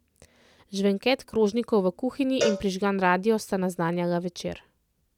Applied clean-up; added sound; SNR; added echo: none; Cowbell; 8 dB; none.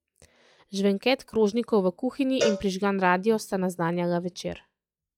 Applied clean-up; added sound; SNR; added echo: classical method log-MMSE.